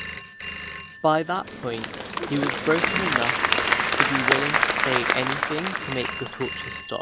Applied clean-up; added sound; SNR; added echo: none; Telephone + Applause / Crowd; -3 dB; none.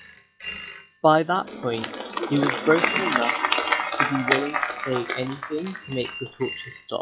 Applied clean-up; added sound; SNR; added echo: classical method log-MMSE.